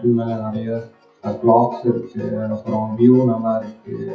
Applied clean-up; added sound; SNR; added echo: classical method WPE with log-MMSE.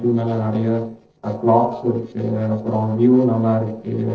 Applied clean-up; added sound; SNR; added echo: neural separator model SepFormer DNS4.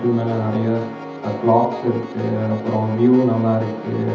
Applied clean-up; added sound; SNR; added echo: none; Piano; 13 dB; reverberation time 0.8 s.